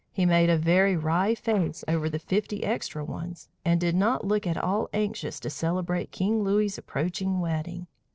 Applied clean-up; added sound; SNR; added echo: neural separator model SepFormer DNS4.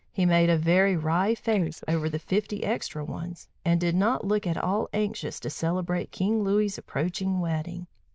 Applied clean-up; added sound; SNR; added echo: neural diffusion model UNIVERSE++.